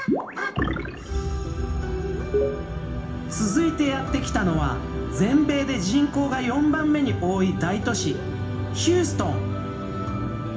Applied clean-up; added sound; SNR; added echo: none; none; none; reverberation time 0.4 s.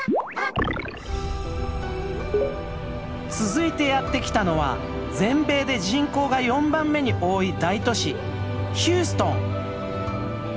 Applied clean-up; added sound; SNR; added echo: none; none; none; none.